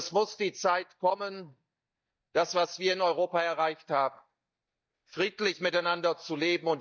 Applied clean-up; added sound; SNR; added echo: neural mask model DeepFilterNet 3.